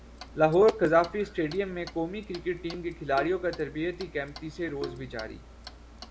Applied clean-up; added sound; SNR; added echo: none; Clock + Bowed string instrument; 16 dB; none.